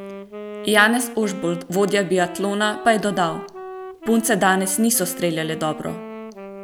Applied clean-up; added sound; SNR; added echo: none; Wind instrument, woodwind instrument; 13 dB; none.